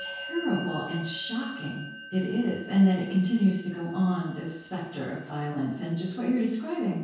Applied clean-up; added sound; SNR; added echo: none; Musical instrument; 15 dB; reverberation time 0.6 s.